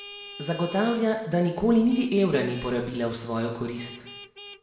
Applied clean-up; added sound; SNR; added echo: none; Vehicle horn, car horn, honking; 19 dB; reverberation time 0.9 s.